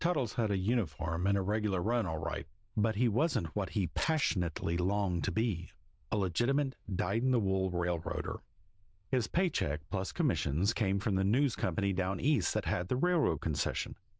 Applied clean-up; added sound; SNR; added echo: neural diffusion model UNIVERSE++.